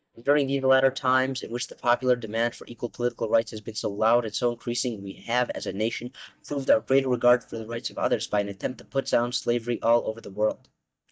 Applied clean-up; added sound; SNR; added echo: neural mask model DeepFilterNet 3.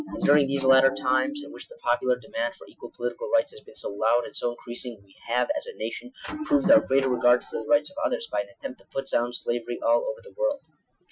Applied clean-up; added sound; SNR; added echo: classical method Wiener filter.